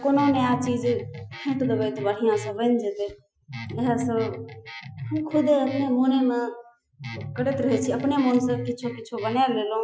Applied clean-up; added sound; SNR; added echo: classical method Wiener filter.